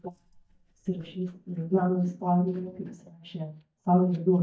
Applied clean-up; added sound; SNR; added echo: neural mask model DeepFilterNet 3.